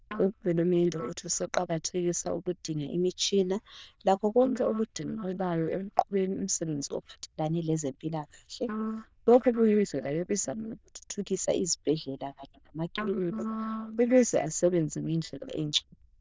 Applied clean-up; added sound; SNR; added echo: neural diffusion model UNIVERSE++.